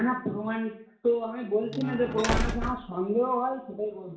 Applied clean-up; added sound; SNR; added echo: none; Slam; 2 dB; reverberation time 0.6 s.